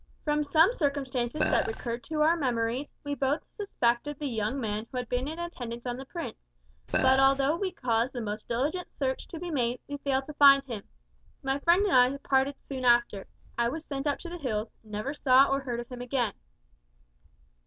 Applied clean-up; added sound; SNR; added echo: none; Burping, eructation; 2 dB; none.